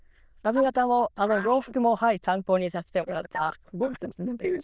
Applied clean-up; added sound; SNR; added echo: neural diffusion model UNIVERSE++.